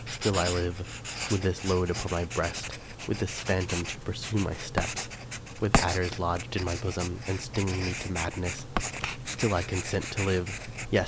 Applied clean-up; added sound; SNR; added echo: none; Writing; 4 dB; none.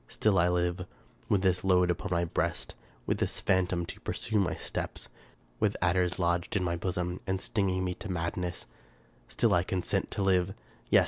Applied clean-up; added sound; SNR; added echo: none; none; none; none.